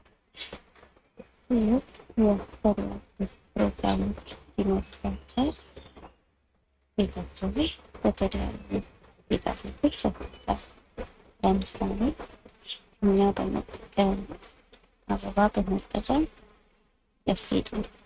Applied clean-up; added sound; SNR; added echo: neural mask model RNNoise.